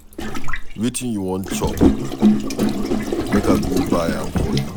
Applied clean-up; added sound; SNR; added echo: none; Gurgling; -5 dB; none.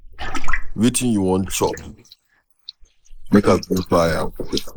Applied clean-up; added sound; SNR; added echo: neural mask model Resemble Enhance denoiser.